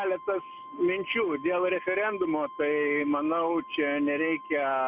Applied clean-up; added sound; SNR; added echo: none; Wind instrument, woodwind instrument; 16 dB; none.